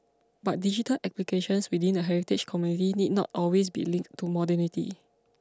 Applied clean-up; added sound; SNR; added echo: none; none; none; none.